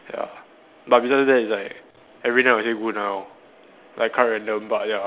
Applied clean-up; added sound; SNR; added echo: none; none; none; none.